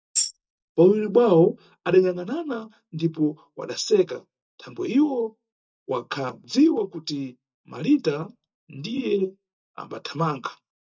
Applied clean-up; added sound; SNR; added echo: neural mask model DeepFilterNet 3.